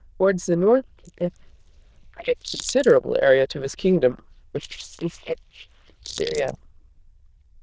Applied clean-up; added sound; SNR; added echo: neural diffusion model UNIVERSE++.